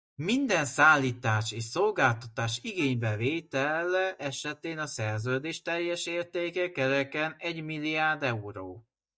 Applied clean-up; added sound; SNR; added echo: neural mask model DeepFilterNet 3.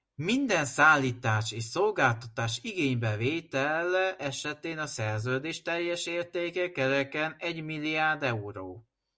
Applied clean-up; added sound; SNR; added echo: none; none; none; none.